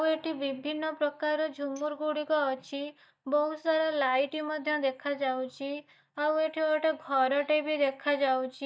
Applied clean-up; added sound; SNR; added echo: neural mask model DeepFilterNet 3.